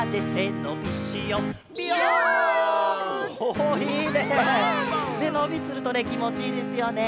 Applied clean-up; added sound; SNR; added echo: none; none; none; none.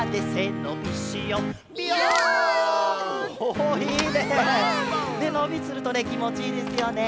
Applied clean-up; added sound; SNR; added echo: none; Crushing + Thump, thud / Bicycle; 17 dB; none.